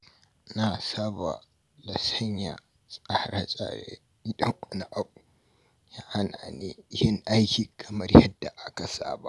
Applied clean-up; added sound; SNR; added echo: none; none; none; none.